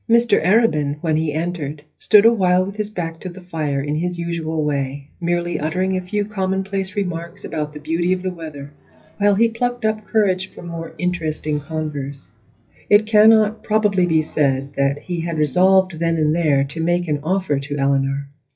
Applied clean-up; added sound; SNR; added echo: classical method WPE with log-MMSE.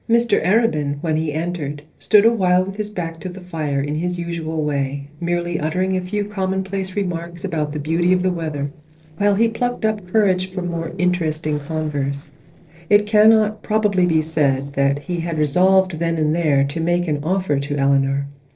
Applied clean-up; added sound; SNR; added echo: neural separator model SepFormer DNS4.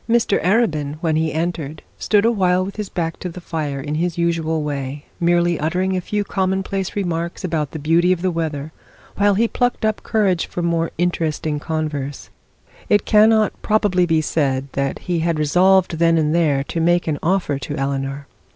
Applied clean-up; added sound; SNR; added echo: none; none; none; none.